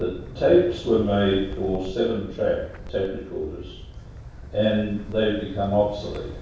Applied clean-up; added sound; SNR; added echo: none; Wind; 13 dB; reverberation time 0.7 s.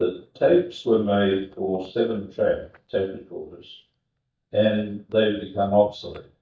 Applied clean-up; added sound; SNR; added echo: neural mask model DeepFilterNet 3.